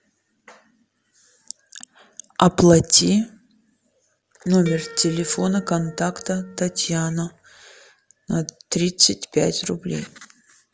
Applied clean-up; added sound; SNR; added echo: none; Harp; 17 dB; none.